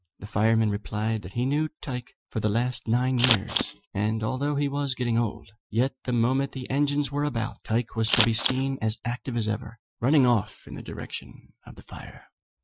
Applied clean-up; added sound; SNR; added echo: classical method Wiener filter.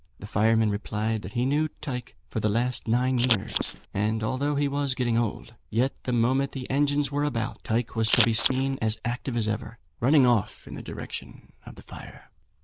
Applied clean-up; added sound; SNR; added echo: neural diffusion model UNIVERSE++.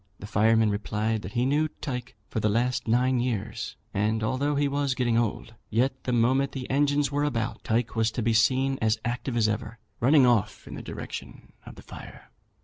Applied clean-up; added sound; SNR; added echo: none; none; none; none.